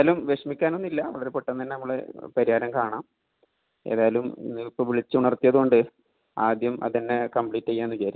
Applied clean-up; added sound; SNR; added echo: none; none; none; none.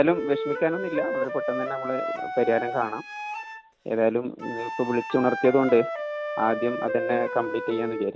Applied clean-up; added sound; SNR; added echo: none; Wind instrument, woodwind instrument; 6 dB; none.